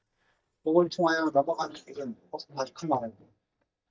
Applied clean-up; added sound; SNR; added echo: neural mask model DeepFilterNet 3.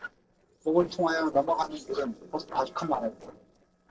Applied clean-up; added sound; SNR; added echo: neural separator model SepFormer DNS4.